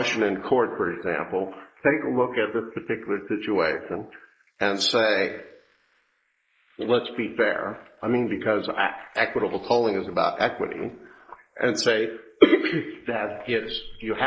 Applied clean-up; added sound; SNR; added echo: neural mask model Resemble Enhance denoiser.